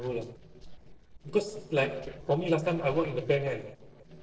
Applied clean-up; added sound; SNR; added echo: neural separator model SepFormer DNS4.